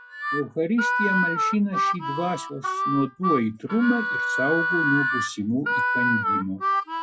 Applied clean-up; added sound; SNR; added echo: classical method log-MMSE.